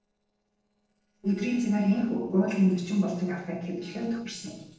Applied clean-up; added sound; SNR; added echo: neural separator model SepFormer DNS4.